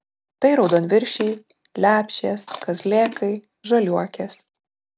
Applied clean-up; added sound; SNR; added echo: none; Chewing, mastication; 17 dB; none.